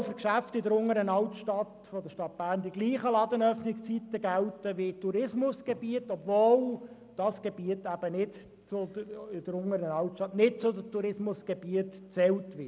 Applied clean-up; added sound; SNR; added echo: none; none; none; none.